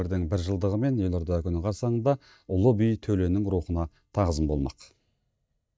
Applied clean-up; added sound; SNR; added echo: neural mask model DeepFilterNet 3.